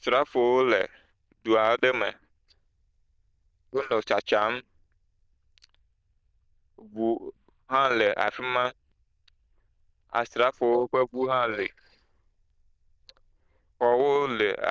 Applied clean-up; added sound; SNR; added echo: neural diffusion model UNIVERSE++.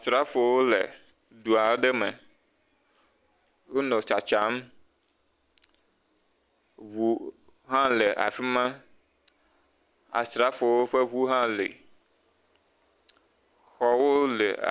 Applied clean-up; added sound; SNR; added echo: none; none; none; none.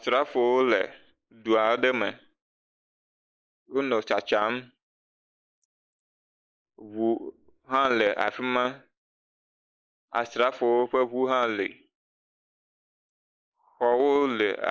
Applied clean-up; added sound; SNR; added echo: neural mask model Resemble Enhance denoiser.